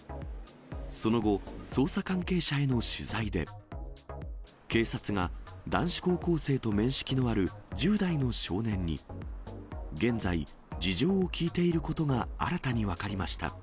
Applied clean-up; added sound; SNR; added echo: none; none; none; none.